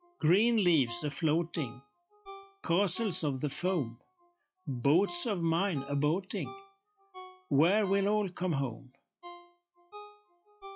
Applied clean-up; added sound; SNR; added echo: classical method log-MMSE.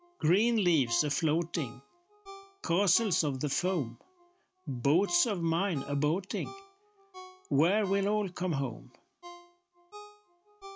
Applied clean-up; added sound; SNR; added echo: none; Ringtone; 19 dB; none.